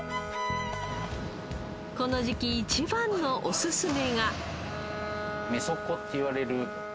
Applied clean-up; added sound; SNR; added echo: none; Bowed string instrument; 9 dB; none.